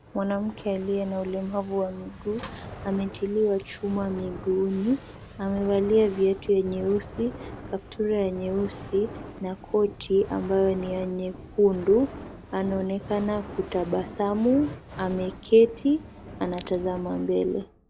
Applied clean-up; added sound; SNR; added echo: none; Fire; 15 dB; none.